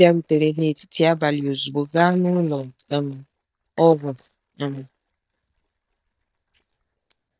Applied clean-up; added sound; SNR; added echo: neural mask model DeepFilterNet 3.